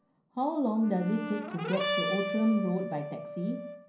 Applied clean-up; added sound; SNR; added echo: none; Brass instrument; 6 dB; reverberation time 0.6 s.